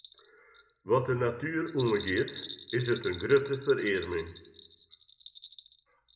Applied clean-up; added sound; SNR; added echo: none; Bell; 16 dB; reverberation time 0.7 s.